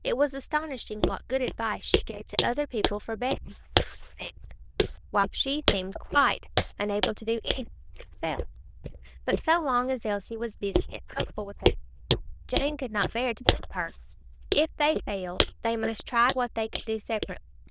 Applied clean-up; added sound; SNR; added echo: neural diffusion model UNIVERSE++.